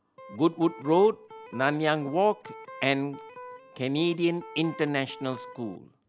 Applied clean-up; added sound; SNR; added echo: none; Electric guitar; 18 dB; none.